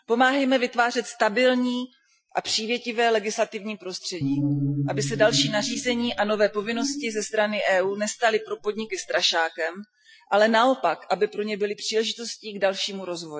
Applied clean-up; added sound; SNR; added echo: classical method Wiener filter.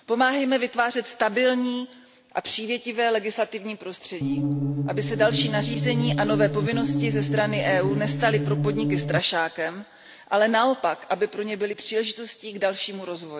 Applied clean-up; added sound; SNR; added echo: none; Musical instrument; 0 dB; none.